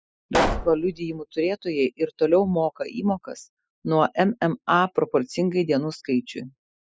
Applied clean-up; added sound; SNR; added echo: classical method spectral subtraction.